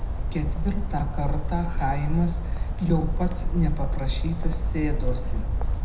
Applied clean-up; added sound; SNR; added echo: none; Bird; -4 dB; reverberation time 0.8 s.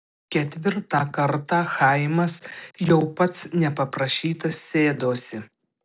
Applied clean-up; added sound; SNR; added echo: none; none; none; none.